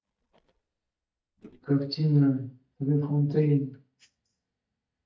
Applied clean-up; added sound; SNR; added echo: neural mask model DeepFilterNet 3.